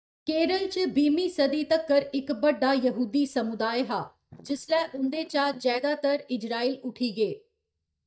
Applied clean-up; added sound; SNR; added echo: neural mask model DeepFilterNet 3.